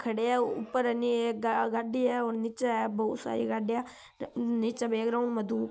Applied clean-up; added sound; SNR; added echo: none; none; none; none.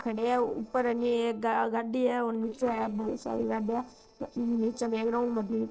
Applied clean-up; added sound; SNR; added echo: neural separator model SepFormer DNS4.